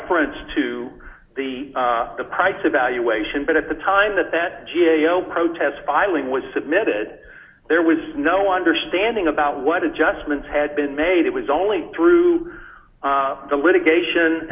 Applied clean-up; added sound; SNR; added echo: none; none; none; none.